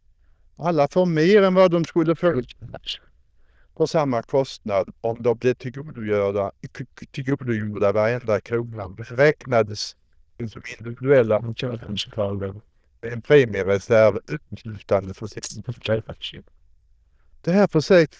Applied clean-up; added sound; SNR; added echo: neural diffusion model UNIVERSE++.